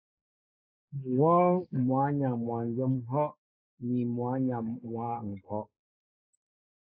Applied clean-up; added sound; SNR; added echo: neural mask model Resemble Enhance denoiser.